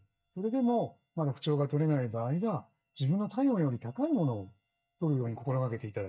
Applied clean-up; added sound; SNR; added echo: neural mask model DeepFilterNet 3.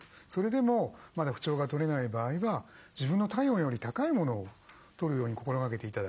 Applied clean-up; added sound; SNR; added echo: none; none; none; none.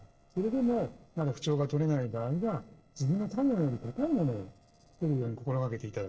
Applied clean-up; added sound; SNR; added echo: neural separator model SepFormer DNS4.